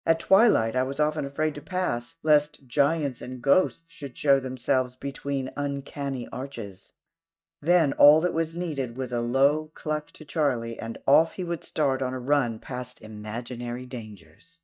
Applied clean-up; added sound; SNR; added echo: neural mask model DeepFilterNet 3.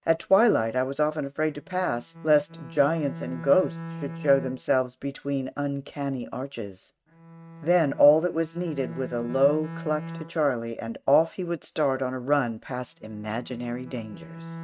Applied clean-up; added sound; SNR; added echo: neural mask model RNNoise.